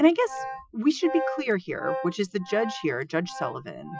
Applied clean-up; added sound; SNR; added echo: classical method Wiener filter.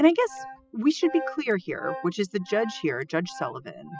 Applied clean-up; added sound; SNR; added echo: classical method spectral subtraction.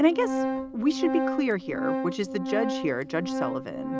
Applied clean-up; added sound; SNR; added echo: none; Organ; 3 dB; none.